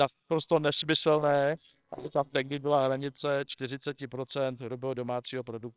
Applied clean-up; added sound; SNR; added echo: neural separator model SepFormer WHAMR!.